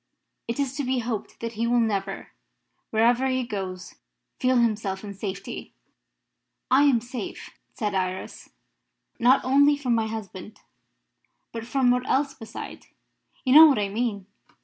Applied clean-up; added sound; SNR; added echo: none; none; none; none.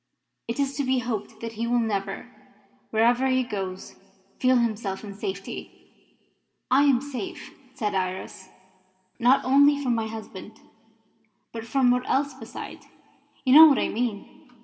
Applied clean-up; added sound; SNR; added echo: none; none; none; reverberation time 1.8 s.